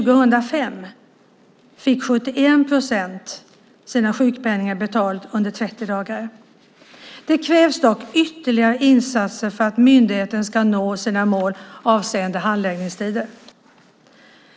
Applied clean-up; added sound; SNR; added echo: none; none; none; none.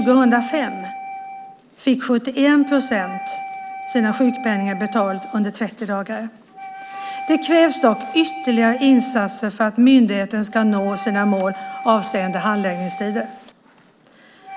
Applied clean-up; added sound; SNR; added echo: none; Wind instrument, woodwind instrument; 13 dB; none.